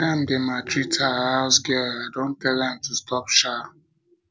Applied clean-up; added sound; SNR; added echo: none; none; none; none.